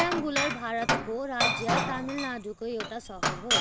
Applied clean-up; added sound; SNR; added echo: none; Glass; -3 dB; none.